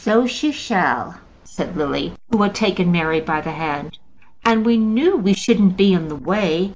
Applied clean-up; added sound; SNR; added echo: none; none; none; none.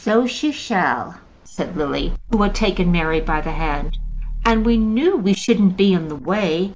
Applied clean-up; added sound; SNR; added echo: none; Growling; 6 dB; none.